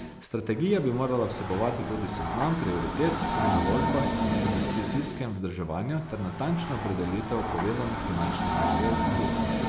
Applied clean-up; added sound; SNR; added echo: none; Train; 0 dB; none.